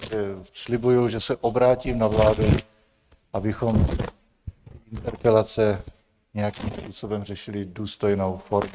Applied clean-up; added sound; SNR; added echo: neural mask model RNNoise.